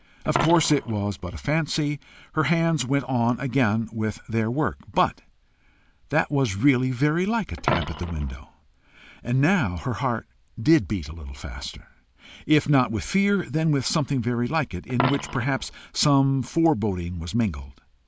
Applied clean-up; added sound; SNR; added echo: none; Coin (dropping); 14 dB; none.